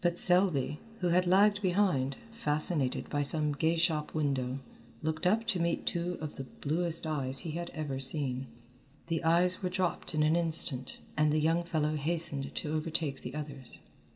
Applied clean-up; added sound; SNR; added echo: none; none; none; none.